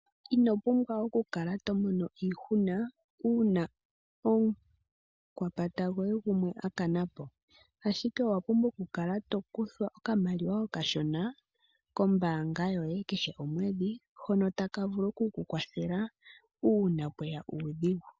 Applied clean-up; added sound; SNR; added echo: none; none; none; none.